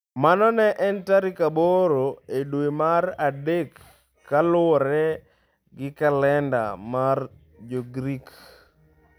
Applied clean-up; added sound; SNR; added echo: none; none; none; none.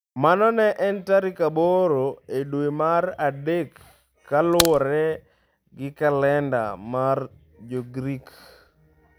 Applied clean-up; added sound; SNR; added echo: none; Crack; 3 dB; none.